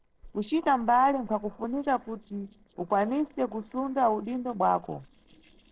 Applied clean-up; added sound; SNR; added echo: neural separator model SepFormer DNS4.